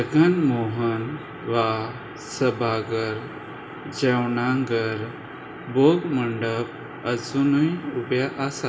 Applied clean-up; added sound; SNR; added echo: none; none; none; reverberation time 2.1 s.